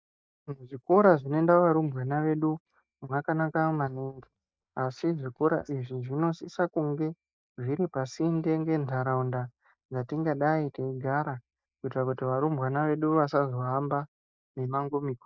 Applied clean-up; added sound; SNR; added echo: neural mask model DeepFilterNet 3.